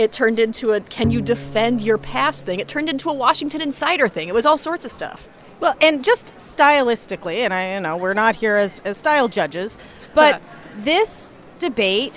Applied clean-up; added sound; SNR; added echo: none; Bowed string instrument; 13 dB; none.